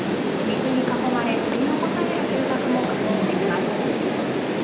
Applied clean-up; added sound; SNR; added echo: none; Rain; -4 dB; reverberation time 0.8 s.